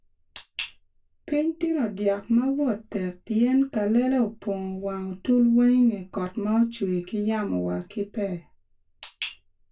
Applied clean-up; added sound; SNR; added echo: none; none; none; reverberation time 0.1 s.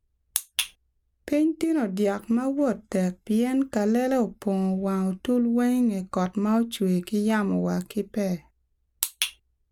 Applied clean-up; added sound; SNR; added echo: none; none; none; none.